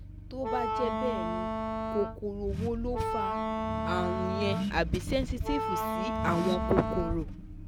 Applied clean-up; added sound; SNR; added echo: none; Wind instrument, woodwind instrument + Accelerating, revving, vroom / Car; -1 dB; none.